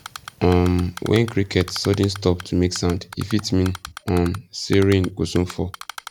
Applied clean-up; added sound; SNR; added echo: none; Typing; 18 dB; none.